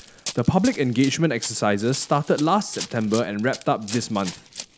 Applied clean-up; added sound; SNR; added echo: none; Run; 15 dB; none.